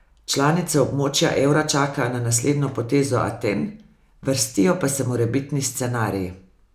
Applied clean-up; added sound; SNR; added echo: none; none; none; none.